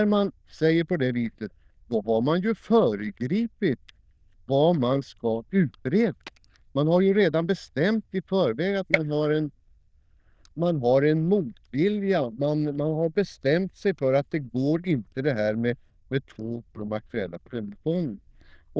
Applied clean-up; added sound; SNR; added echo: neural diffusion model UNIVERSE++.